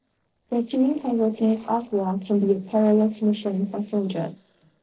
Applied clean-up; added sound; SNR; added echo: neural separator model SepFormer DNS4.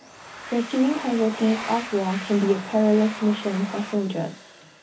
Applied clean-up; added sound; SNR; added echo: none; Domestic sounds, home sounds; 13 dB; reverberation time 0.4 s.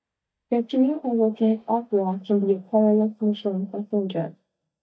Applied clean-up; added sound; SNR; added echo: neural mask model DeepFilterNet 3.